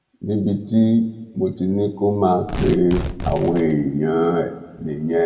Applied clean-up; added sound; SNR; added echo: none; Tearing; 10 dB; reverberation time 1.1 s.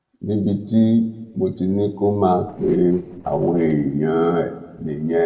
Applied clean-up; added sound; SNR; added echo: neural separator model SepFormer DNS4.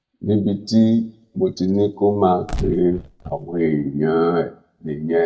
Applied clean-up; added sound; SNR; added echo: neural mask model DeepFilterNet 3.